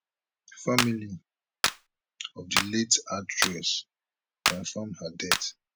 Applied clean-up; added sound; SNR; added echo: none; Clapping; 0 dB; none.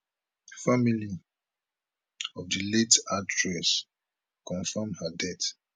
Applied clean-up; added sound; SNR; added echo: none; none; none; none.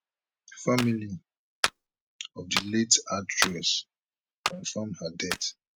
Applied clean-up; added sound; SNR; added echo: neural mask model RNNoise.